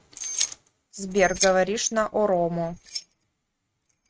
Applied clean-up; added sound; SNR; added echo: neural mask model RNNoise.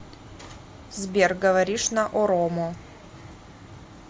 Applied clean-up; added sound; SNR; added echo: none; none; none; none.